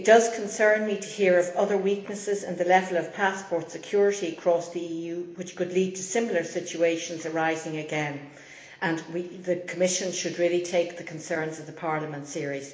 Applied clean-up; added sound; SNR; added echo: none; none; none; reverberation time 1.0 s.